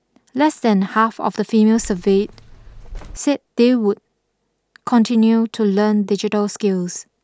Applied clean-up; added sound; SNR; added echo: none; Keys jangling; 17 dB; none.